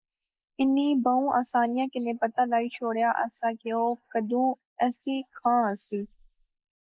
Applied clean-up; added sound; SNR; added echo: neural mask model Resemble Enhance denoiser.